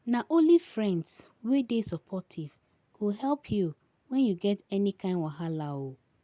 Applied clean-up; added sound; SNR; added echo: none; none; none; none.